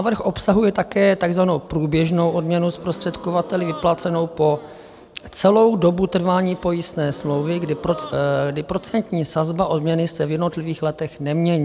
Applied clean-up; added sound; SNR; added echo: none; Gasp; 19 dB; none.